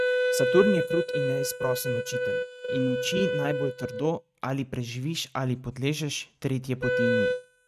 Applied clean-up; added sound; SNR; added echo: neural mask model RNNoise.